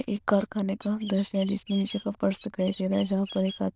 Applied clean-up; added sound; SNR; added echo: neural diffusion model UNIVERSE++.